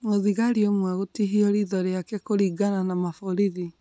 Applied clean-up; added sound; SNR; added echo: none; none; none; none.